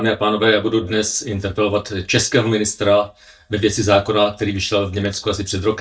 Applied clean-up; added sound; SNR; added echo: neural mask model DeepFilterNet 3.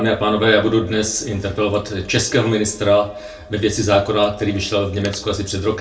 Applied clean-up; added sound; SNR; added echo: none; Mechanisms; 18 dB; reverberation time 0.3 s.